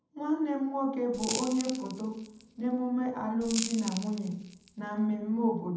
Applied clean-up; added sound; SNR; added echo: none; Crackle; 11 dB; reverberation time 0.8 s.